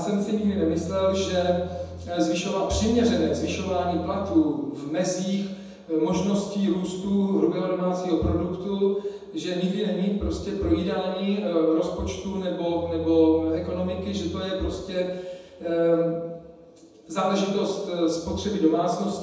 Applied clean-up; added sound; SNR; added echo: none; Bowed string instrument; 14 dB; reverberation time 1.1 s.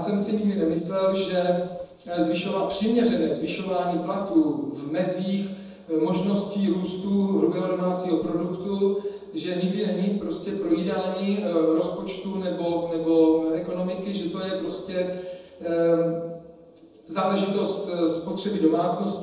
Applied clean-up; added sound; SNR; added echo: neural separator model SepFormer DNS4.